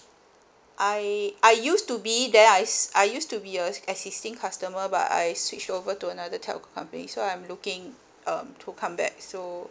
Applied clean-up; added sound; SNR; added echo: none; none; none; none.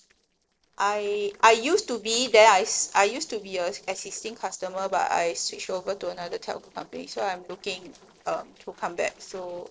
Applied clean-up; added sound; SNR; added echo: neural separator model SepFormer DNS4.